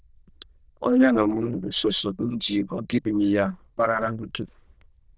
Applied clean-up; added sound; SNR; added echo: neural diffusion model UNIVERSE++.